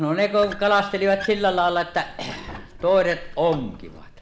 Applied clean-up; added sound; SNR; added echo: none; Squeak; 16 dB; none.